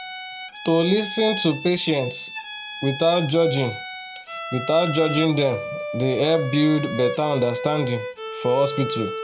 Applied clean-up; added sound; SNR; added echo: none; Bowed string instrument; 9 dB; none.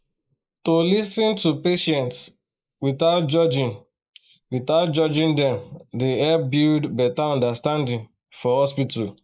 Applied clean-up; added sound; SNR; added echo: neural mask model Resemble Enhance denoiser.